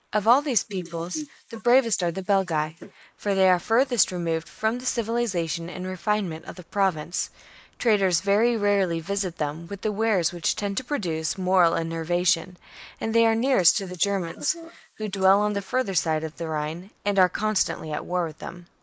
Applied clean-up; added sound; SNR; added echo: neural mask model Resemble Enhance denoiser.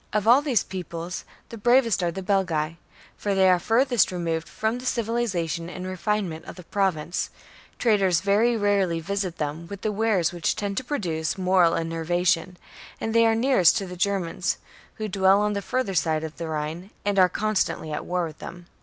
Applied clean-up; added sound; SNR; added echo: none; none; none; none.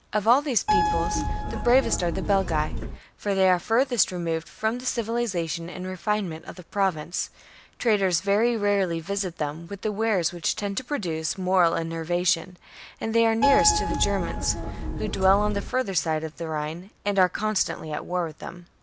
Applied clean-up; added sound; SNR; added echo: none; Keyboard (musical); 1 dB; none.